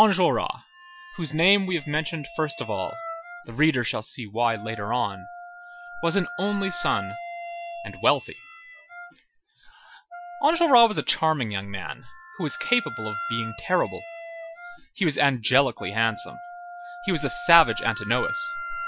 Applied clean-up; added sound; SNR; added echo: classical method Wiener filter.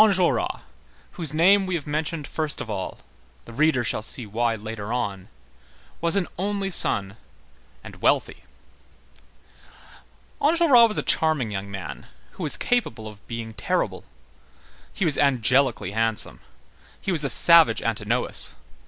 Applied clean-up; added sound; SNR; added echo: none; none; none; none.